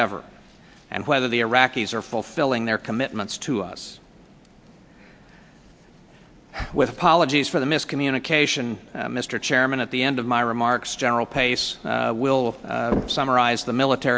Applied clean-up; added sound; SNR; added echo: none; none; none; none.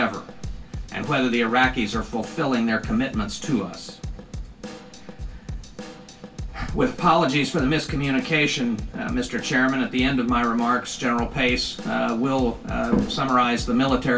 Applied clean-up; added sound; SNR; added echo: none; Drum / Drum kit; 12 dB; reverberation time 0.2 s.